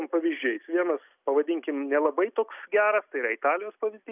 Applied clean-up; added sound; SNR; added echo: none; none; none; none.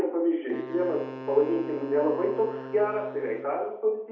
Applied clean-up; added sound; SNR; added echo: none; Wind instrument, woodwind instrument; 13 dB; reverberation time 0.8 s.